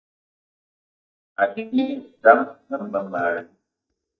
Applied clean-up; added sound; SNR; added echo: neural mask model DeepFilterNet 3.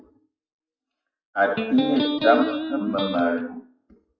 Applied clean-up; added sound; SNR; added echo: classical method WPE with log-MMSE.